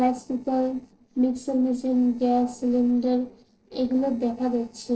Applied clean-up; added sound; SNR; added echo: neural separator model SepFormer DNS4.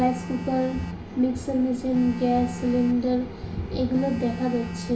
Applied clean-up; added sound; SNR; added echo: none; Telephone; 12 dB; reverberation time 0.4 s.